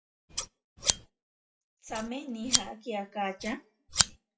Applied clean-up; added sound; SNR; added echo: classical method WPE with log-MMSE.